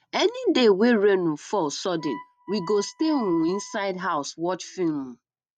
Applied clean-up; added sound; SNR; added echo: neural mask model RNNoise.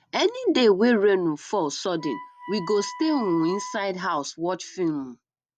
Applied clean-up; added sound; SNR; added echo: none; Wind instrument, woodwind instrument; 16 dB; none.